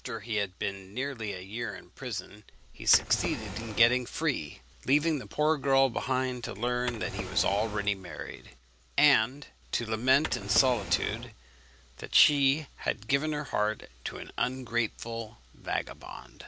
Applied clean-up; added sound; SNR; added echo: none; Drawer open or close; 9 dB; none.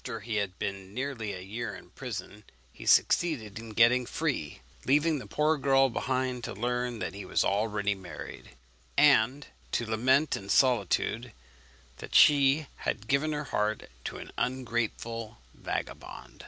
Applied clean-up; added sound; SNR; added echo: none; none; none; none.